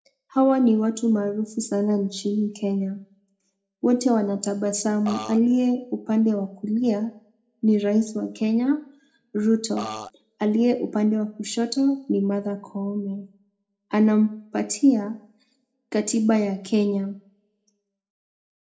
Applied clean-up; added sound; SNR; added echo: none; Burping, eructation; 8 dB; reverberation time 0.3 s.